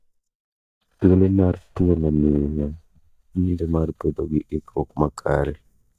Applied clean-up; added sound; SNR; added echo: neural mask model DeepFilterNet 3.